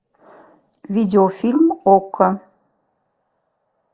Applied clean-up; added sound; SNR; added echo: neural mask model Resemble Enhance denoiser.